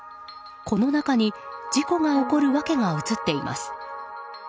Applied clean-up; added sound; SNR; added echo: none; Bowed string instrument; 16 dB; none.